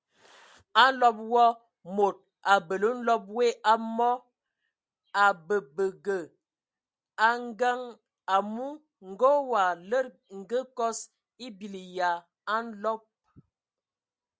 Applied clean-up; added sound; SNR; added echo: none; none; none; none.